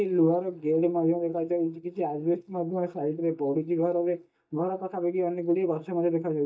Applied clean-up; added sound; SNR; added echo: neural mask model DeepFilterNet 3.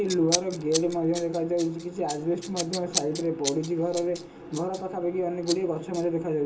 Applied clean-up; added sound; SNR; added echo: none; Scissors; 9 dB; reverberation time 0.2 s.